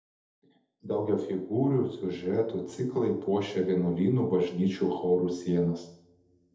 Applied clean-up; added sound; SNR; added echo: none; none; none; reverberation time 0.7 s.